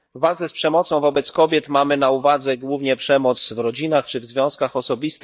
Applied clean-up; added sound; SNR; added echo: neural mask model DeepFilterNet 3.